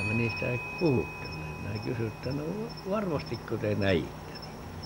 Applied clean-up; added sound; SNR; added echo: none; Clock + Cricket; 7 dB; none.